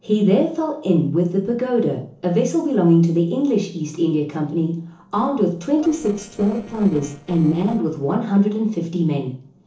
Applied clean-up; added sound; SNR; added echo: neural separator model SepFormer DNS4.